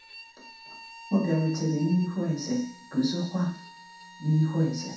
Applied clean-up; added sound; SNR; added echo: none; Bowed string instrument; 19 dB; reverberation time 0.7 s.